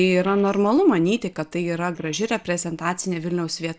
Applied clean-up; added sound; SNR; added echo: neural separator model SepFormer DNS4.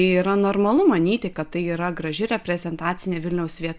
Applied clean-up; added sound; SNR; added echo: none; none; none; none.